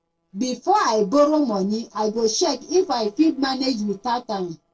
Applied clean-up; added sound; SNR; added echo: neural separator model SepFormer DNS4.